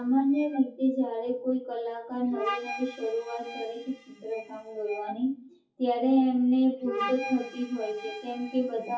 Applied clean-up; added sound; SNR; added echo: classical method WPE with log-MMSE.